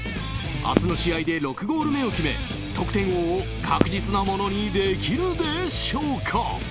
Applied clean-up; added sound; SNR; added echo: none; Fireworks; 9 dB; none.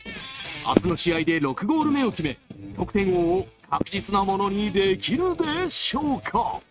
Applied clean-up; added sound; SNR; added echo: neural mask model RNNoise.